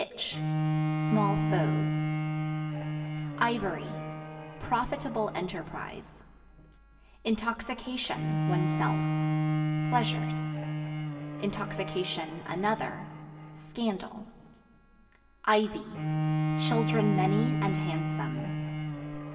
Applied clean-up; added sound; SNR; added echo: none; Bowed string instrument; -2 dB; reverberation time 1.5 s.